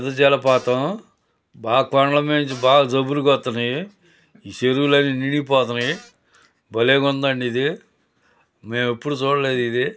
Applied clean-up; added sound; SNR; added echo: none; Cupboard open or close; 19 dB; none.